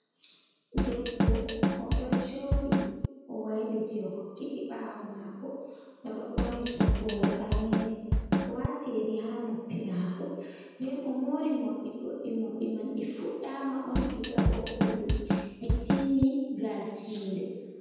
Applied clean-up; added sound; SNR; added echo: none; Drum kit; -5 dB; reverberation time 1.2 s.